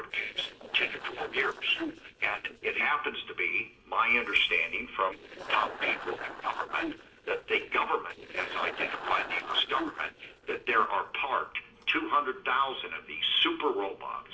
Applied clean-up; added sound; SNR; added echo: neural separator model SepFormer DNS4.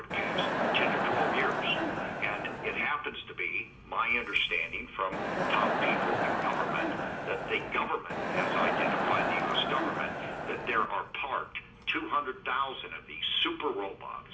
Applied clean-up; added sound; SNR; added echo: none; Crowd; -2 dB; reverberation time 0.5 s.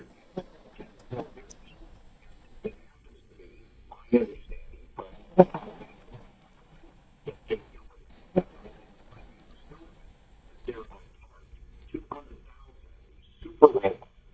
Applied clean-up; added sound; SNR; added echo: neural mask model DeepFilterNet 3.